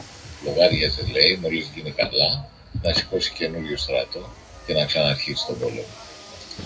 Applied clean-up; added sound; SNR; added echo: none; Car; 18 dB; reverberation time 0.3 s.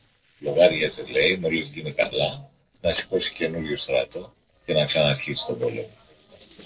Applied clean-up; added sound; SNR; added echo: neural separator model SepFormer DNS4.